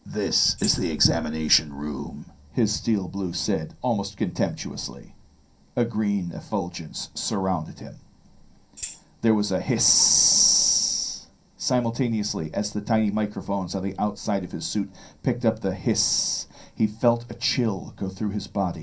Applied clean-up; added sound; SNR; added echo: none; Tambourine; 14 dB; reverberation time 0.3 s.